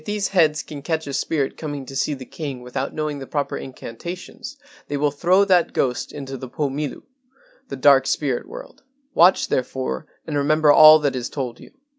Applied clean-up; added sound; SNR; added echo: none; none; none; none.